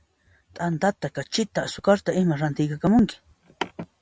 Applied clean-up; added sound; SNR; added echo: none; none; none; none.